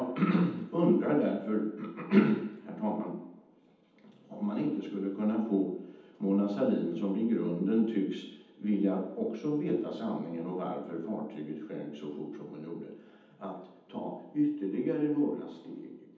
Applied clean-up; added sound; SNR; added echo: none; none; none; reverberation time 0.8 s.